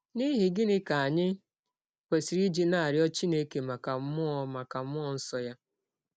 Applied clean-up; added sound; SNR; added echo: none; none; none; none.